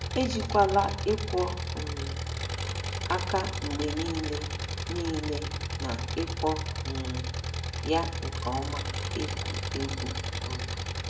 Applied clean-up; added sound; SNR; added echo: none; Engine; 0 dB; reverberation time 0.6 s.